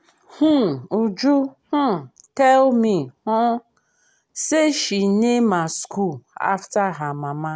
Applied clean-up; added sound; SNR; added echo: none; none; none; none.